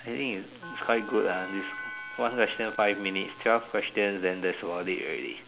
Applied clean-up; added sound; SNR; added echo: none; Bell; 12 dB; none.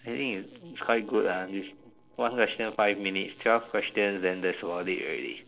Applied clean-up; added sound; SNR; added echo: neural separator model SepFormer DNS4.